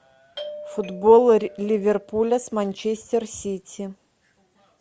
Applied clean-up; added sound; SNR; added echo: none; Doorbell; 17 dB; none.